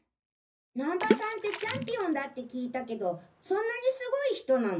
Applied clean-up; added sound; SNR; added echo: none; Water / Splash, splatter; 4 dB; reverberation time 0.4 s.